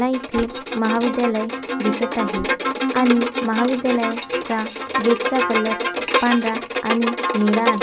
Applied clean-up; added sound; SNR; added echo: none; Bowed string instrument; 2 dB; none.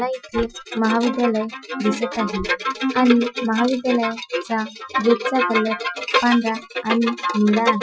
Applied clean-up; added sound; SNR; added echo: classical method Wiener filter.